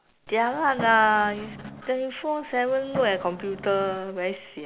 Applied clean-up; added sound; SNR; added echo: none; Fireworks; 14 dB; none.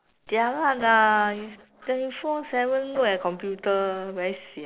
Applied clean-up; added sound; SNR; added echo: neural separator model SepFormer DNS4.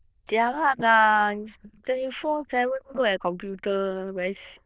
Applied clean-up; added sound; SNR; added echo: neural diffusion model UNIVERSE++.